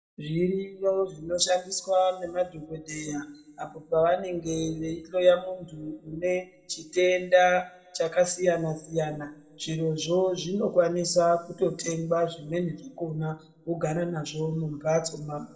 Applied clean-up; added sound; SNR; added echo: none; none; none; reverberation time 1.1 s.